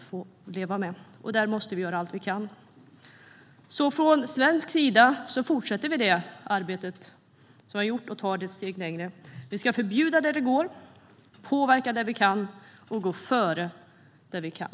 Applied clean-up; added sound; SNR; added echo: none; none; none; none.